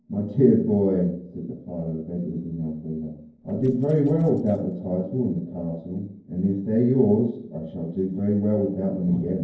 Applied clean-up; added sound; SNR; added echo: neural separator model SepFormer DNS4.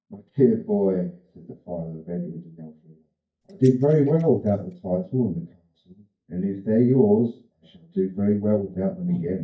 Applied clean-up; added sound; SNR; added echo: neural mask model DeepFilterNet 3.